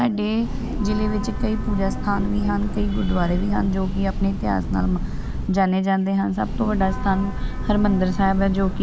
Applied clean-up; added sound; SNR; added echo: none; Train / Breathing; 3 dB; none.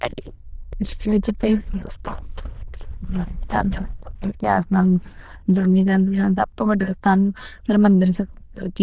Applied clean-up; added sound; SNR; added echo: neural diffusion model UNIVERSE++.